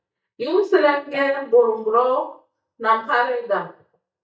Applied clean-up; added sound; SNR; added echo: neural mask model DeepFilterNet 3.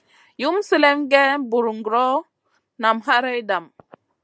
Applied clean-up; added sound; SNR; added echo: none; none; none; none.